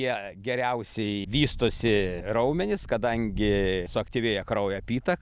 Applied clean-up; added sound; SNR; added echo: none; none; none; none.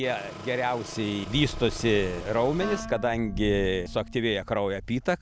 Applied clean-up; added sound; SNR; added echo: none; Engine + Wind instrument, woodwind instrument; 14 dB; none.